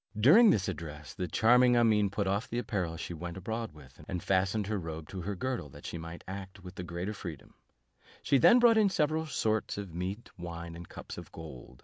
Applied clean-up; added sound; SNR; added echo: none; none; none; none.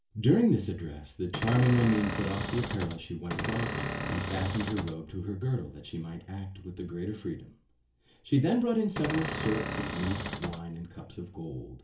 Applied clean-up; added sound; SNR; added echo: none; Cupboard open or close / Door; 4 dB; reverberation time 0.3 s.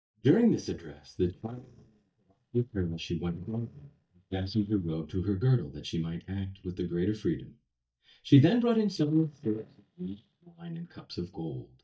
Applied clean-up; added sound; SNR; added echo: neural mask model DeepFilterNet 3.